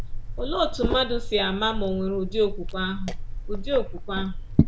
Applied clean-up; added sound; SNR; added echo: none; Liquid; 0 dB; none.